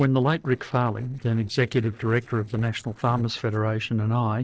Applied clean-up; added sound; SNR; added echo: neural separator model SepFormer DNS4.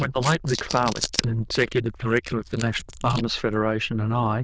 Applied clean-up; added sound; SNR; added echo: neural diffusion model UNIVERSE++.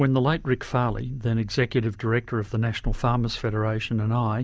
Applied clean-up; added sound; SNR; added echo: none; none; none; none.